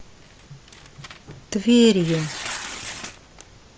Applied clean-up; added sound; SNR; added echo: none; Tearing; 14 dB; none.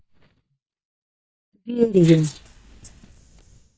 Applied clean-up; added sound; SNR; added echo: neural mask model DeepFilterNet 3.